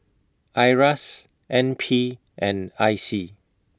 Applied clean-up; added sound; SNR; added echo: none; none; none; none.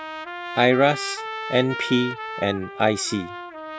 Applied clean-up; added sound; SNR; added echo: none; Trumpet; 9 dB; none.